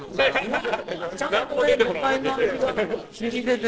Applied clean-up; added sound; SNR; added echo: neural separator model SepFormer DNS4.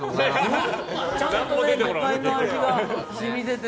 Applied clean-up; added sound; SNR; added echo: none; none; none; none.